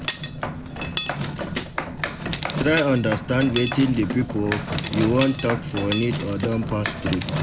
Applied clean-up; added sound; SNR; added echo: none; Mechanisms; 4 dB; none.